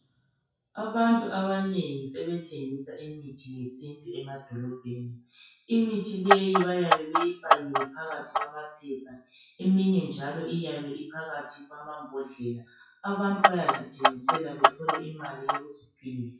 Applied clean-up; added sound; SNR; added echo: classical method WPE with log-MMSE.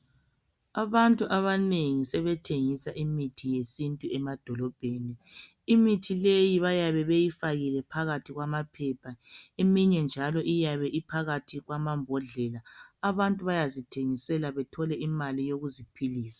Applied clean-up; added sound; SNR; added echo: none; none; none; none.